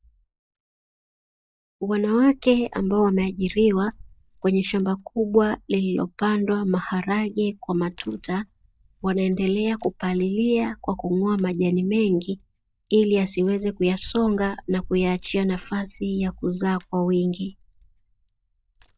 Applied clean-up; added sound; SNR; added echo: neural mask model DeepFilterNet 3.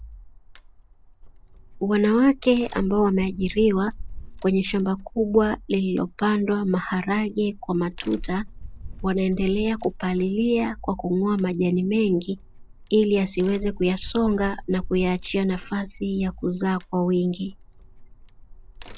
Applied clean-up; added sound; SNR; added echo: none; Crack; 14 dB; none.